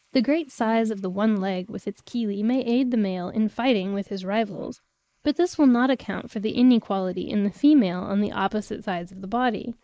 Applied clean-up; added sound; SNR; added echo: neural mask model Resemble Enhance denoiser.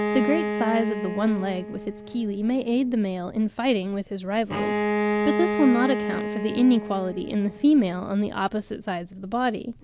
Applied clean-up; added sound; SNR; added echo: none; Bowed string instrument; 5 dB; none.